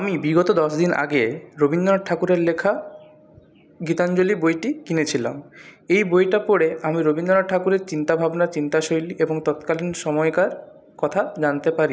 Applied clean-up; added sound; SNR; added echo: none; none; none; none.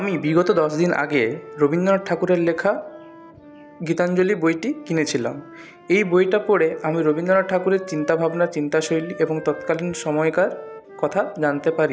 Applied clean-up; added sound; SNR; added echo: none; Wind instrument, woodwind instrument; 18 dB; none.